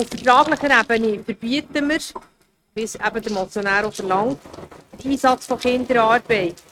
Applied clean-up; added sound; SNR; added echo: neural mask model RNNoise.